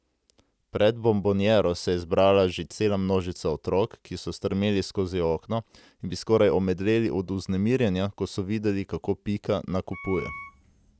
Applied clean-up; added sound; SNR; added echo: none; Wind instrument, woodwind instrument; 16 dB; none.